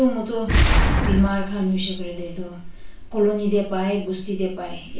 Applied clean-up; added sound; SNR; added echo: none; Boom; -1 dB; reverberation time 0.3 s.